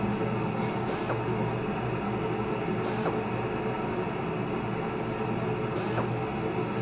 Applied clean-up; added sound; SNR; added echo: none; Drill; 8 dB; reverberation time 0.6 s.